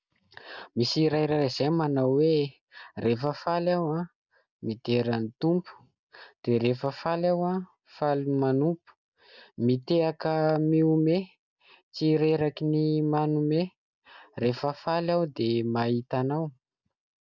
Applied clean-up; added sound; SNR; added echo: none; none; none; none.